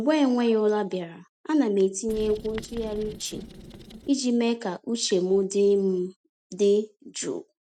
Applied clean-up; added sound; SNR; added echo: neural mask model RNNoise.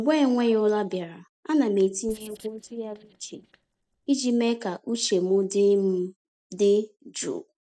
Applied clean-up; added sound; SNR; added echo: neural mask model DeepFilterNet 3.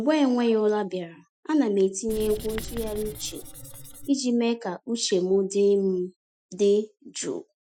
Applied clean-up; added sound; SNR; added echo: classical method Wiener filter.